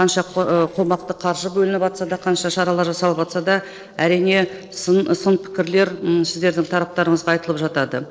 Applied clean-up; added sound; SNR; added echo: neural separator model SepFormer DNS4.